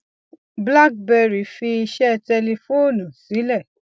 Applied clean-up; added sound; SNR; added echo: none; none; none; none.